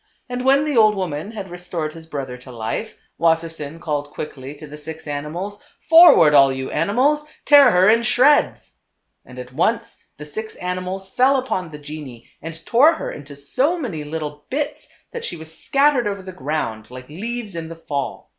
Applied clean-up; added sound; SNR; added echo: none; none; none; none.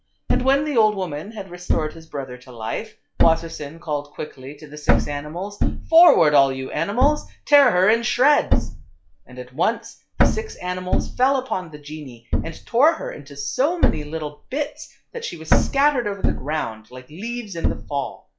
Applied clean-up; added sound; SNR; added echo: classical method log-MMSE.